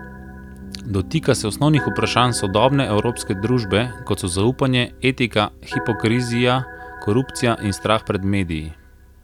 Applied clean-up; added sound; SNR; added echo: none; Organ + Piano; 14 dB; none.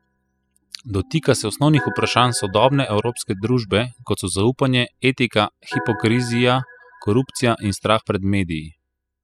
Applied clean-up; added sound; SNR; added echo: classical method spectral subtraction.